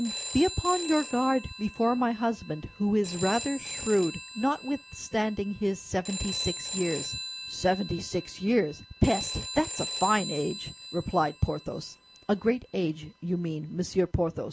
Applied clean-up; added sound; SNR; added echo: none; Telephone; 11 dB; none.